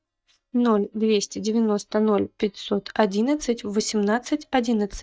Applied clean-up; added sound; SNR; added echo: neural mask model DeepFilterNet 3.